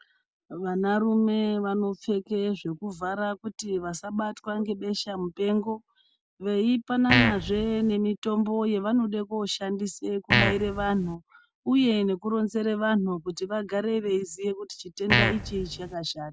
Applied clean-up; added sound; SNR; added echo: none; Fart; -1 dB; none.